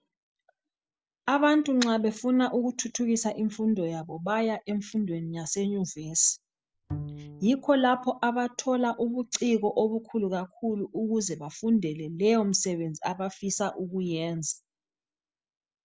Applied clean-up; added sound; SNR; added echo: none; Bowed string instrument; 15 dB; none.